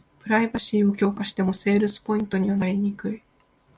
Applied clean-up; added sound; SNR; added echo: none; none; none; none.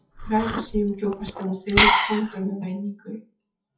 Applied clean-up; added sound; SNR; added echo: classical method WPE with log-MMSE.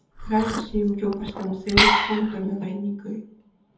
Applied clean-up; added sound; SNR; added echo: none; Liquid; -1 dB; reverberation time 0.7 s.